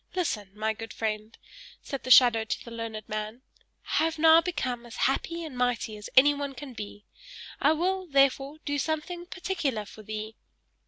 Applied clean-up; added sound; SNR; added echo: none; none; none; none.